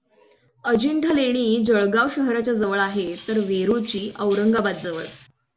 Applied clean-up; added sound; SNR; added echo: none; Cutlery, silverware; 14 dB; none.